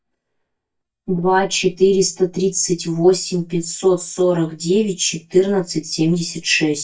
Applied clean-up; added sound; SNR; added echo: neural mask model DeepFilterNet 3.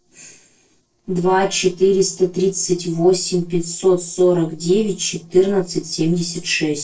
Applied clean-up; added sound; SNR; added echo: neural separator model SepFormer DNS4.